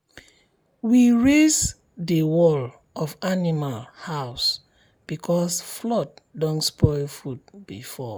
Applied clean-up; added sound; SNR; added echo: none; none; none; none.